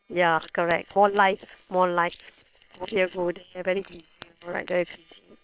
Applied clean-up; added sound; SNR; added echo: neural separator model SepFormer WHAM!.